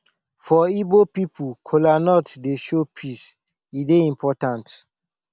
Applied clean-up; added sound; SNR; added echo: none; none; none; none.